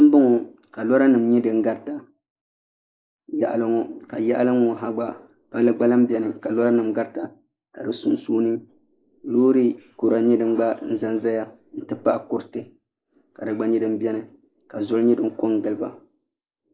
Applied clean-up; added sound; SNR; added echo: neural mask model Resemble Enhance denoiser.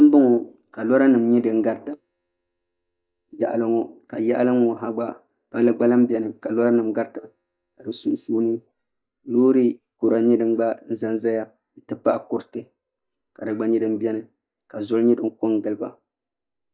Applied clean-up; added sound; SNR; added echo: neural mask model DeepFilterNet 3.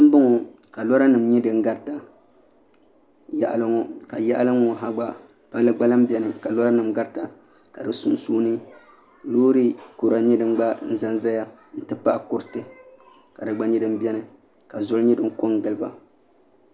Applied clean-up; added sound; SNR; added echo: none; none; none; none.